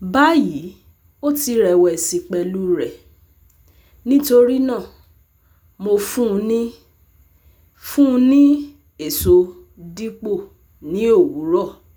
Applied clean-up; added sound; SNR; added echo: none; none; none; none.